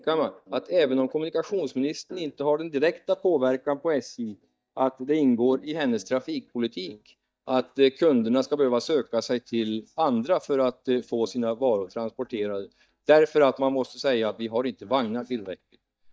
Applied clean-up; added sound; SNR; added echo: neural mask model DeepFilterNet 3.